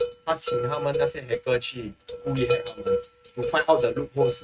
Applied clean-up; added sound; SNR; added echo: neural mask model RNNoise.